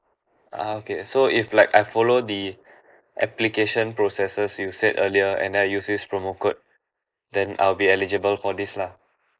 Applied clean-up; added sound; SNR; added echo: neural mask model Resemble Enhance denoiser.